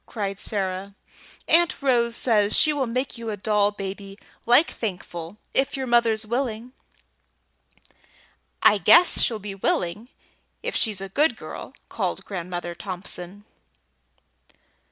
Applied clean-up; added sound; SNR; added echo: none; none; none; none.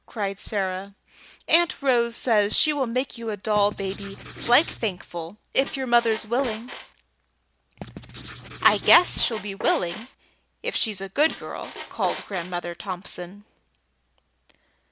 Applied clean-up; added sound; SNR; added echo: none; Squeak + Writing; 12 dB; none.